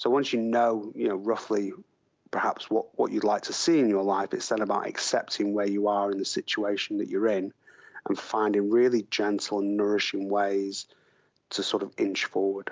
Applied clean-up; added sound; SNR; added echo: none; none; none; none.